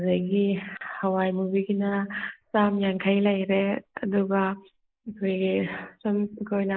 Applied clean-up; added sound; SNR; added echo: neural mask model Resemble Enhance denoiser.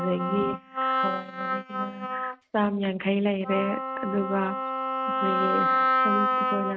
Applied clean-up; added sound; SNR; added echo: neural mask model RNNoise.